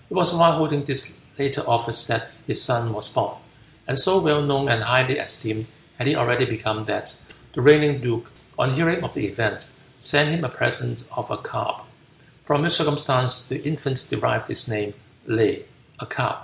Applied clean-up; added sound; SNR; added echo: none; none; none; none.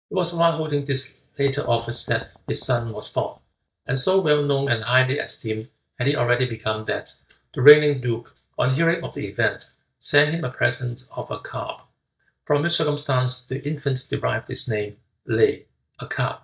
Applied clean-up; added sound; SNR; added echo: neural mask model DeepFilterNet 3.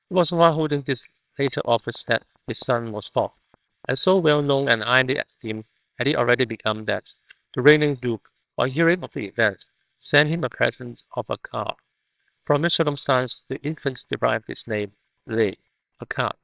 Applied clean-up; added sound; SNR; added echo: neural separator model SepFormer WHAMR!.